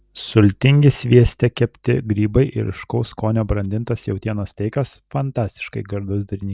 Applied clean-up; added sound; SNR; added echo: none; none; none; none.